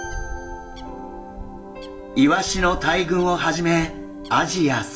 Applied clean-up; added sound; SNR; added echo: none; Bird; 14 dB; reverberation time 0.4 s.